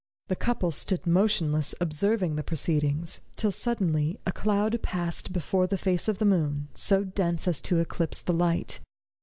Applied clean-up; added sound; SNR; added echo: none; none; none; none.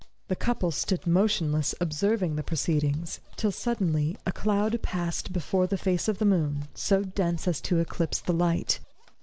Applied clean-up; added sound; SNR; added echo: none; Zipper (clothing); 19 dB; none.